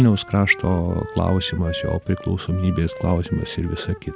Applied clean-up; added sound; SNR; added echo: none; Wind instrument, woodwind instrument; 15 dB; none.